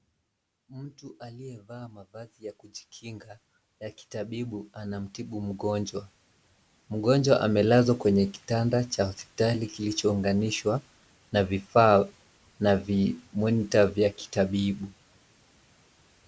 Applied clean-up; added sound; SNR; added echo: none; none; none; none.